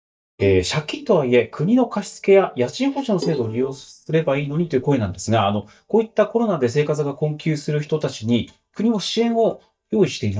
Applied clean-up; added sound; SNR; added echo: neural mask model DeepFilterNet 3.